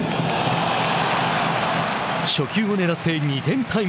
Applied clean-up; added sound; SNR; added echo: none; none; none; none.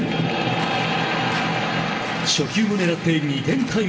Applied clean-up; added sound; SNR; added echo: none; Walk, footsteps; 20 dB; reverberation time 2.2 s.